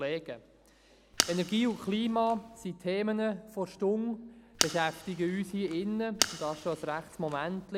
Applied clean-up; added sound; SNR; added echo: none; Fire; 5 dB; none.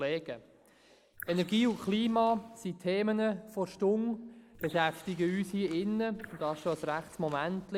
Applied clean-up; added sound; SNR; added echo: neural mask model Resemble Enhance denoiser.